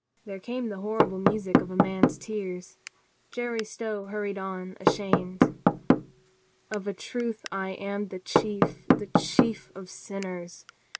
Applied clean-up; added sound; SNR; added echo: none; Knock / Wood; -5 dB; none.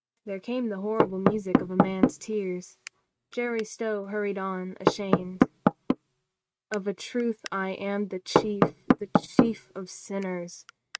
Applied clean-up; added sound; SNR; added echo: neural mask model RNNoise.